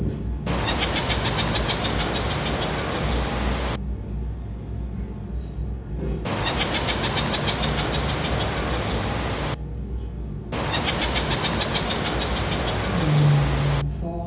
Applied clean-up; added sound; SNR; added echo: none; Water / Bird; -2 dB; reverberation time 0.6 s.